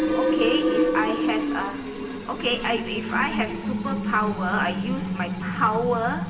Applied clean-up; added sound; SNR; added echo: none; Fill (with liquid); -1 dB; reverberation time 1.1 s.